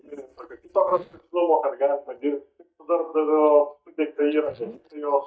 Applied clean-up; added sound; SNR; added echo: neural mask model DeepFilterNet 3.